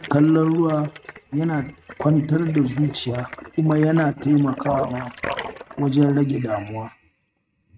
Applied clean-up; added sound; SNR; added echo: neural mask model RNNoise.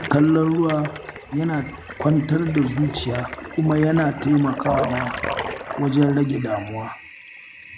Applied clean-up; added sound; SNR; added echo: none; Toilet flush; 11 dB; none.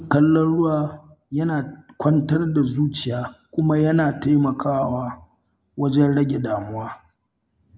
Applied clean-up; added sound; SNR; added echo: none; none; none; none.